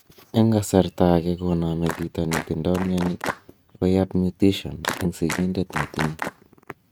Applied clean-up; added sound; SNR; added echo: neural mask model RNNoise.